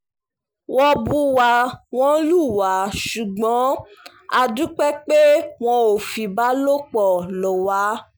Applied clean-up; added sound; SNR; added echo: none; none; none; none.